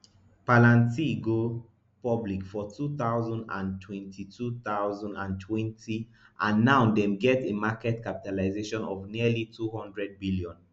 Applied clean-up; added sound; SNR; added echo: none; none; none; none.